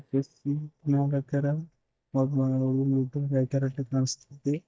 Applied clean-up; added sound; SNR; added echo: neural mask model DeepFilterNet 3.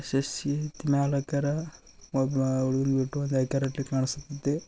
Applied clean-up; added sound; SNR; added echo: none; none; none; none.